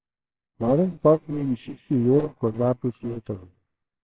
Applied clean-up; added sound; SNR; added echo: neural separator model SepFormer WHAMR!.